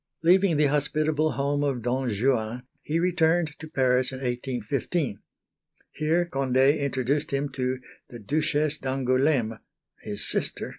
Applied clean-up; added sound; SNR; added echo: neural mask model Resemble Enhance denoiser.